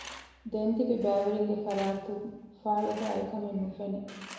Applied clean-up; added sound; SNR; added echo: none; Tools; 18 dB; reverberation time 1.0 s.